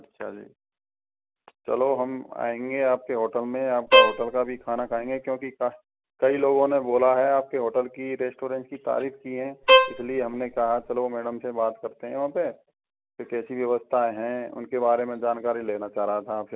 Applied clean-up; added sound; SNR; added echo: none; Bowed string instrument; -5 dB; none.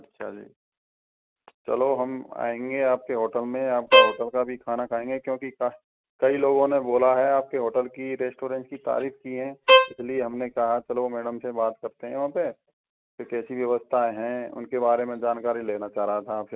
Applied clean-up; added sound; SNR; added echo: neural mask model RNNoise.